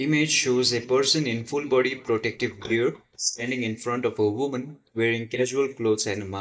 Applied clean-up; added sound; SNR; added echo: neural mask model DeepFilterNet 3.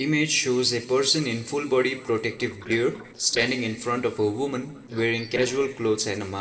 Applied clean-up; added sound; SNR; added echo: neural separator model SepFormer DNS4.